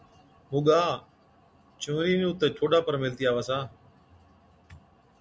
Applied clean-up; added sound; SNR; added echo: none; none; none; none.